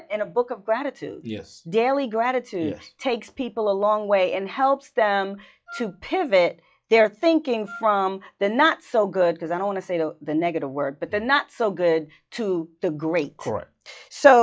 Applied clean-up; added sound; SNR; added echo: classical method log-MMSE.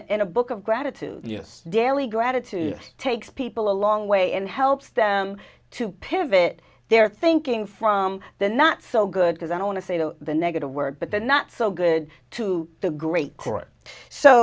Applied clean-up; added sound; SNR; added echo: none; none; none; none.